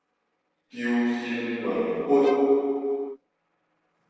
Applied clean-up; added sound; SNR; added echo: neural separator model SepFormer DNS4.